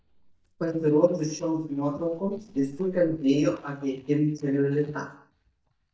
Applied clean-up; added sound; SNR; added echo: neural mask model DeepFilterNet 3.